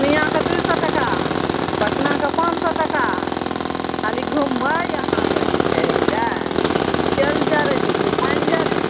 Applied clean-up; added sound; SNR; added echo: none; Tools; -4 dB; none.